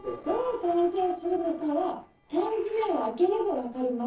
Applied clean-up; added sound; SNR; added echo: neural separator model SepFormer DNS4.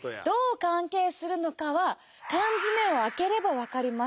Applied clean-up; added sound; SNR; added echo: none; none; none; none.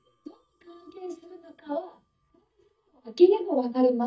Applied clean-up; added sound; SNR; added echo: neural mask model DeepFilterNet 3.